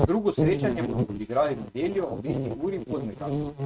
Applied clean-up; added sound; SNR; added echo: neural mask model RNNoise.